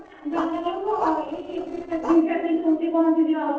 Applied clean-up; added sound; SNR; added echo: neural separator model SepFormer DNS4.